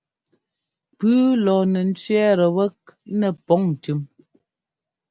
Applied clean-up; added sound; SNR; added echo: none; none; none; none.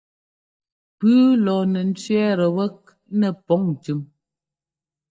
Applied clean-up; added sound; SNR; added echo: neural mask model DeepFilterNet 3.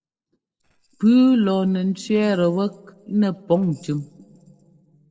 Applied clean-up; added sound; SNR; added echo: neural separator model SepFormer DNS4.